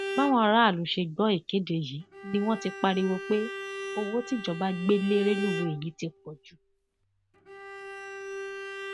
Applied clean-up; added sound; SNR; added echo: none; Bowed string instrument; 10 dB; none.